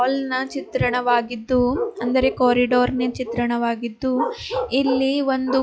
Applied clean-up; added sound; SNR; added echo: classical method log-MMSE.